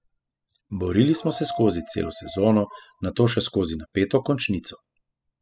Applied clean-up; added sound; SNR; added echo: classical method spectral subtraction.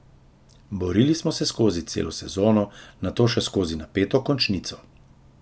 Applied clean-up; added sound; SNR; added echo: none; none; none; none.